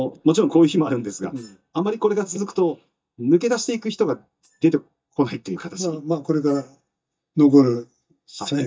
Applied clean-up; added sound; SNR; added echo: neural mask model DeepFilterNet 3.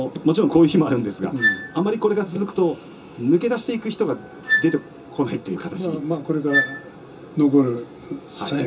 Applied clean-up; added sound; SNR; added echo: none; Wind instrument, woodwind instrument; 5 dB; reverberation time 0.2 s.